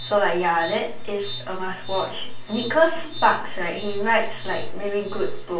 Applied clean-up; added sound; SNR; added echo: none; none; none; reverberation time 0.3 s.